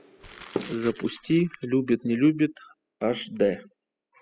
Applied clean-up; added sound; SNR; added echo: classical method spectral subtraction.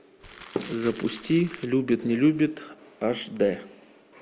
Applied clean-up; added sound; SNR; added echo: none; Crumpling, crinkling; 19 dB; none.